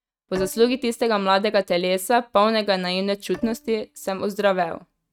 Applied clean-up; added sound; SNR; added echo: neural mask model RNNoise.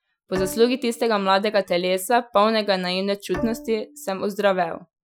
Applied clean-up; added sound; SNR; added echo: classical method Wiener filter.